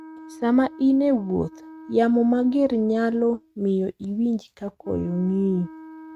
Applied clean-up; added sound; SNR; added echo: neural mask model RNNoise.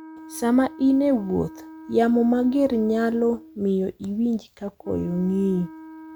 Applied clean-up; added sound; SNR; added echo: none; Wind instrument, woodwind instrument; 19 dB; none.